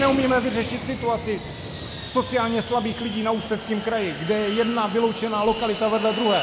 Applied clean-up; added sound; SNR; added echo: none; Fixed-wing aircraft, airplane; 9 dB; none.